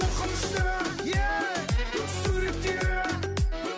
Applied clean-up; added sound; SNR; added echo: none; none; none; none.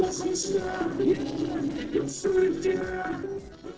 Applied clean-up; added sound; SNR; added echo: neural separator model SepFormer DNS4.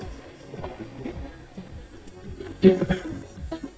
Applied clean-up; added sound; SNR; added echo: neural mask model DeepFilterNet 3.